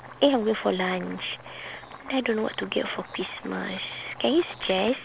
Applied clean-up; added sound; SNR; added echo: none; Boiling; 17 dB; none.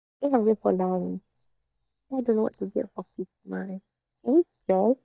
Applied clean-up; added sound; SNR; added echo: neural mask model DeepFilterNet 3.